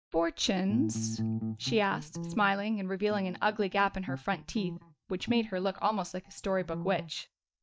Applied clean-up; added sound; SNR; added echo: neural mask model DeepFilterNet 3.